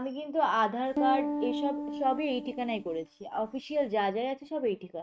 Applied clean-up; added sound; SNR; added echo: neural mask model RNNoise.